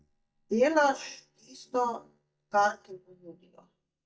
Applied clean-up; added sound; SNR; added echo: neural mask model DeepFilterNet 3.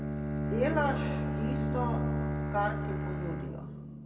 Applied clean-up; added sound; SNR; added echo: none; Bowed string instrument; -3 dB; reverberation time 2.2 s.